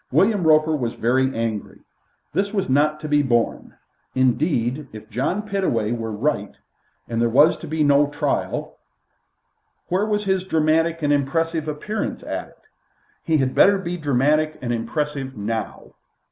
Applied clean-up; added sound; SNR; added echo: none; none; none; none.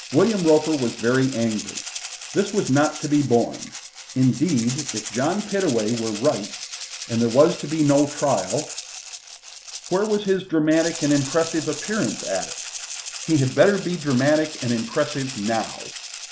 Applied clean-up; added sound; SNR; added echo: none; Rattle (instrument); 12 dB; none.